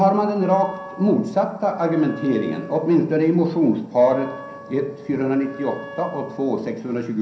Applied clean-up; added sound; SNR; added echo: none; Wind instrument, woodwind instrument; 18 dB; reverberation time 0.6 s.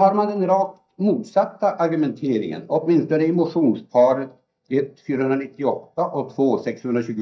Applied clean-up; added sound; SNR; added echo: neural mask model DeepFilterNet 3.